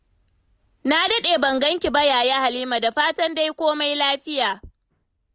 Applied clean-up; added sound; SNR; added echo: none; none; none; none.